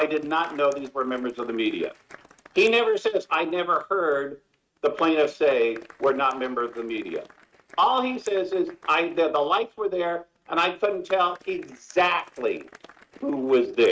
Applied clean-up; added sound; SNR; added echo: neural mask model RNNoise.